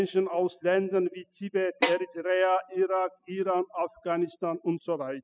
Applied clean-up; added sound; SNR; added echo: classical method spectral subtraction.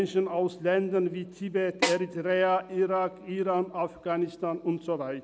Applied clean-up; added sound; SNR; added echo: none; Snare drum; 5 dB; none.